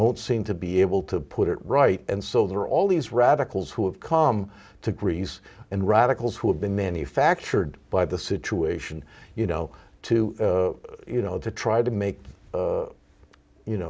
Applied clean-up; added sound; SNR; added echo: none; none; none; none.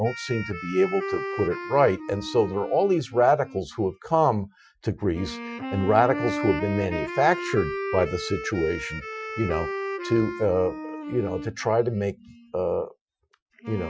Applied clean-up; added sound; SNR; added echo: classical method Wiener filter.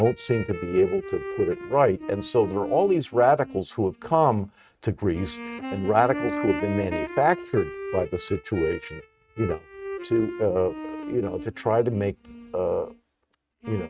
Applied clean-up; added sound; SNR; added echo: neural mask model RNNoise.